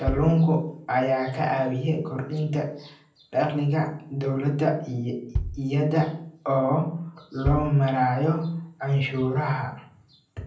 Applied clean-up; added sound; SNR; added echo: none; Bass drum; 10 dB; reverberation time 0.6 s.